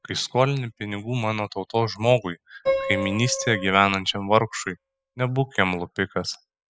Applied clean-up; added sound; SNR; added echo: classical method spectral subtraction.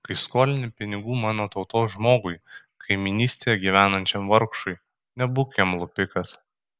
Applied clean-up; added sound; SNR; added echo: none; none; none; none.